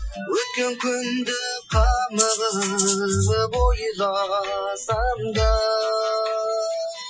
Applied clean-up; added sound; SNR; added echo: classical method Wiener filter.